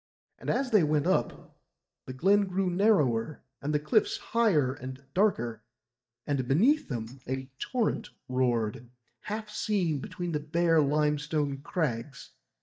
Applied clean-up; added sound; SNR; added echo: neural mask model DeepFilterNet 3.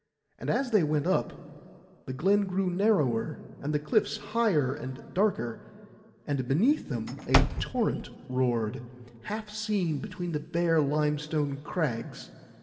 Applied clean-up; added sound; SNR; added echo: none; Slam / Wood; 2 dB; reverberation time 2.0 s.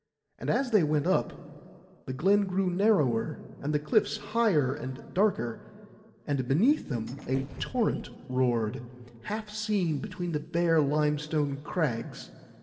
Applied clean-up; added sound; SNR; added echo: neural separator model SepFormer DNS4.